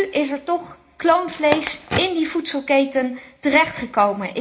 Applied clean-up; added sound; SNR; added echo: none; Crackle; 11 dB; reverberation time 0.4 s.